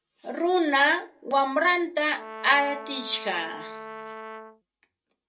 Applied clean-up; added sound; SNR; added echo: none; Brass instrument; 14 dB; reverberation time 0.2 s.